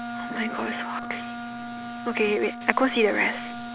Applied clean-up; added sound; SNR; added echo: none; Wind instrument, woodwind instrument; 8 dB; none.